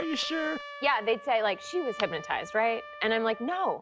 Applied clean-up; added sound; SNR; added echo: none; Trumpet; 14 dB; none.